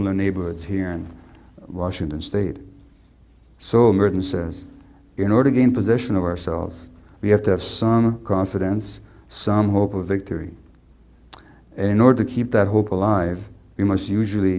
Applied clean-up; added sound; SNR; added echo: none; none; none; none.